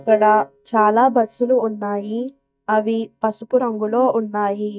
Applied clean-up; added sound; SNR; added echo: neural mask model DeepFilterNet 3.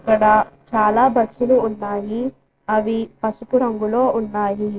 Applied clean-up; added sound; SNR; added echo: neural separator model SepFormer DNS4.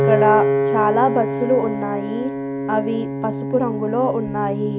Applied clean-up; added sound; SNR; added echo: none; Piano; 1 dB; none.